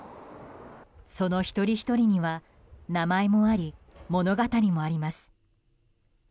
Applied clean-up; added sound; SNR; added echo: none; none; none; none.